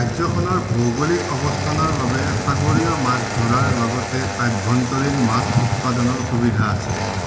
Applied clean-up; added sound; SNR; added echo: none; Engine starting; 7 dB; reverberation time 1.9 s.